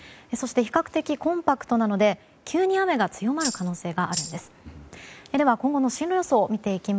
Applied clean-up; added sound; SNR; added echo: none; Tambourine; 9 dB; none.